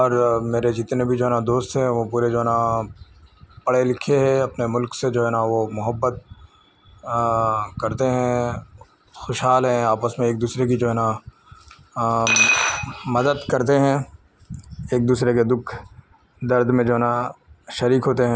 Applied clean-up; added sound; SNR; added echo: none; none; none; none.